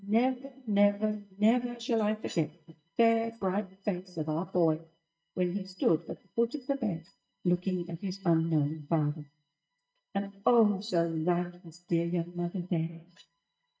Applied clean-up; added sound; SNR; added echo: neural mask model DeepFilterNet 3.